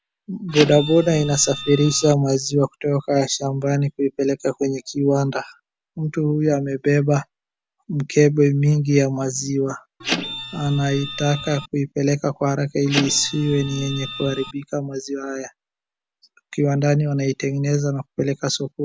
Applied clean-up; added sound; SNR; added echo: none; Printer; 9 dB; none.